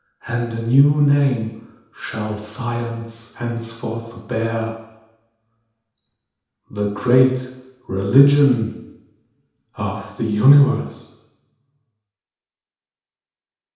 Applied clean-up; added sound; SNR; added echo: none; none; none; reverberation time 0.8 s.